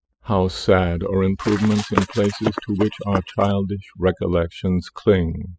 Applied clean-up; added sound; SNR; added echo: classical method spectral subtraction.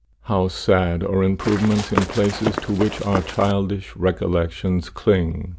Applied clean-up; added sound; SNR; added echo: none; Run; 7 dB; none.